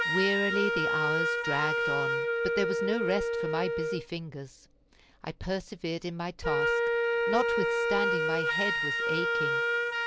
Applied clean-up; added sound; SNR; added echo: none; Wind instrument, woodwind instrument; -4 dB; none.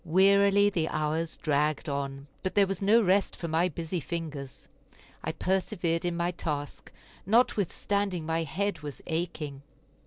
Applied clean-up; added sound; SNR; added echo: none; none; none; none.